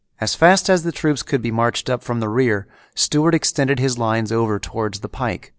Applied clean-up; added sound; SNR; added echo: none; none; none; none.